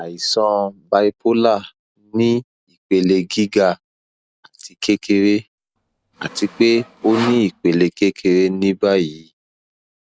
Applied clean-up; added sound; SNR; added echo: none; Sawing; 14 dB; none.